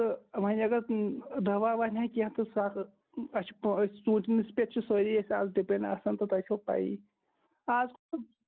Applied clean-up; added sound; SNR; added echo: none; none; none; none.